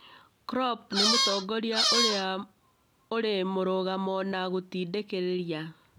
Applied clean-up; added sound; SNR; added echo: none; Squeak; -5 dB; none.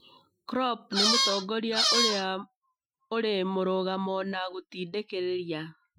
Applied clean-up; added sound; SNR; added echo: classical method Wiener filter.